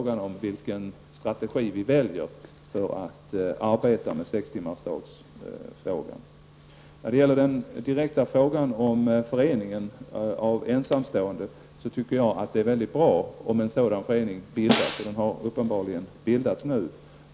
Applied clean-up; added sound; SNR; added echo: none; Snare drum; 3 dB; none.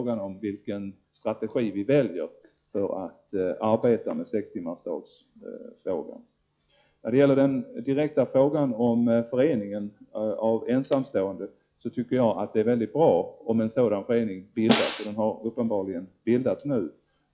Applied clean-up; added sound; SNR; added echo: classical method log-MMSE.